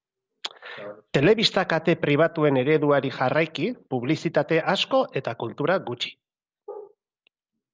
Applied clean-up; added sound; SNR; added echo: none; none; none; none.